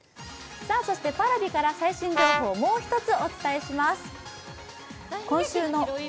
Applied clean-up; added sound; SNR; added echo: none; Brass instrument; 0 dB; none.